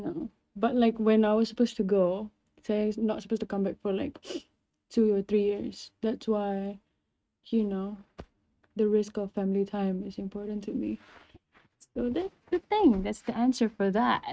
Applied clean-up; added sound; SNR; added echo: neural mask model RNNoise.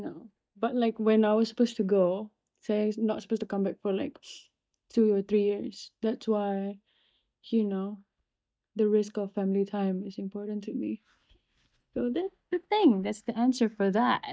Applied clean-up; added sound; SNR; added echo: neural mask model DeepFilterNet 3.